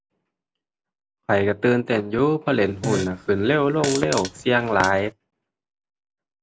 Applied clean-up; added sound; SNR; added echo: none; Fart; 9 dB; none.